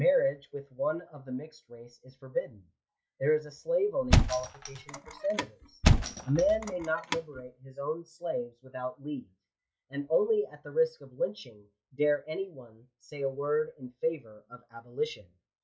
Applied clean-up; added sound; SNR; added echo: classical method log-MMSE.